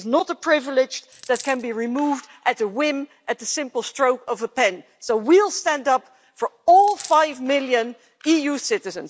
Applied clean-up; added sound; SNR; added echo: none; Coin (dropping); 19 dB; none.